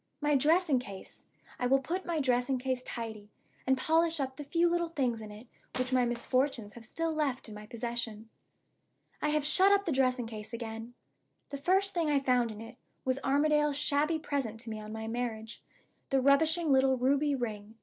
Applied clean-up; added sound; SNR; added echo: neural separator model SepFormer DNS4.